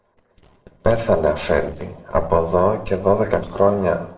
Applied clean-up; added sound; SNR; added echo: neural separator model SepFormer DNS4.